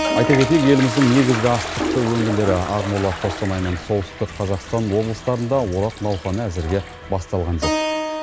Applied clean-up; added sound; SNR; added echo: none; Toilet flush + Keyboard (musical); 6 dB; none.